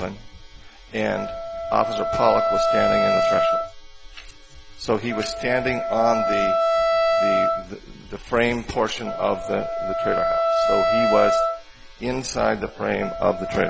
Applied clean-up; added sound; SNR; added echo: none; Wind instrument, woodwind instrument; -2 dB; none.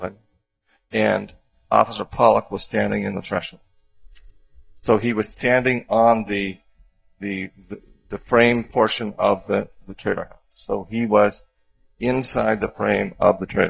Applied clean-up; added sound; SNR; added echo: neural mask model DeepFilterNet 3.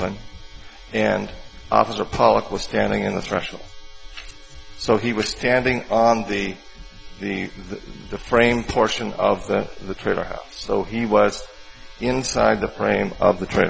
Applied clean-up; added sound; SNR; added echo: none; none; none; none.